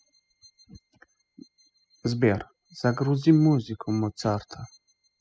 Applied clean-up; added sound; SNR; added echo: classical method spectral subtraction.